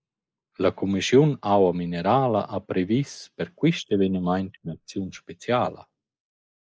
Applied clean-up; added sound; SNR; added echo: neural mask model Resemble Enhance denoiser.